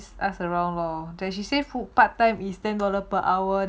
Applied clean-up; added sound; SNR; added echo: none; none; none; none.